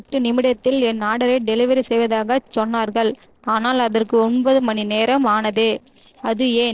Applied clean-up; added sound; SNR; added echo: neural separator model SepFormer DNS4.